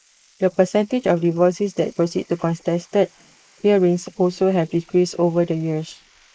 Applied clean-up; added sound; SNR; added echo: neural mask model Resemble Enhance denoiser.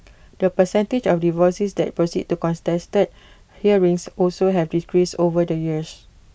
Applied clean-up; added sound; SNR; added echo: none; none; none; none.